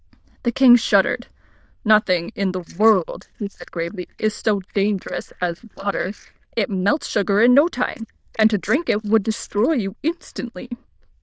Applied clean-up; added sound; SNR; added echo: neural diffusion model UNIVERSE++.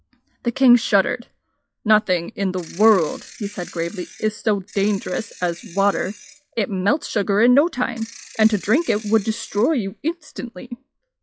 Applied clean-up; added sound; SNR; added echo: classical method log-MMSE.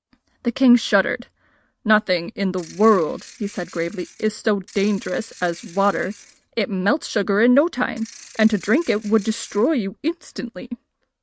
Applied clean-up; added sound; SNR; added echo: neural mask model RNNoise.